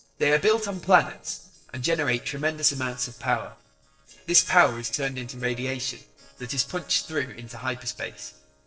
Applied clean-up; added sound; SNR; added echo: neural separator model SepFormer DNS4.